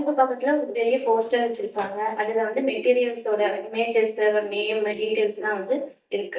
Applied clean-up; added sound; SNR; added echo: neural mask model DeepFilterNet 3.